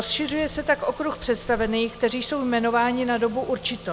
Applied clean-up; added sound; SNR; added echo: none; Zipper (clothing) + Engine / Car; 17 dB; none.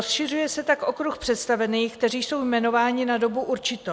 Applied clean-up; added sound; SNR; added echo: none; none; none; none.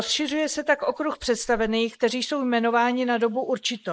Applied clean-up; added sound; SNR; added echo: neural mask model Resemble Enhance denoiser.